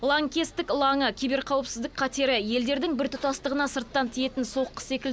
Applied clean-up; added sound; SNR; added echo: none; none; none; none.